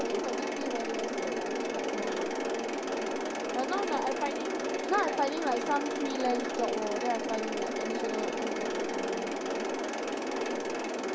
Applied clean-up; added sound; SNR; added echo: none; Mechanisms; -3 dB; none.